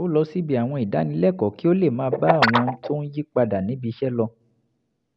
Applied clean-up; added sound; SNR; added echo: none; Guitar; 3 dB; none.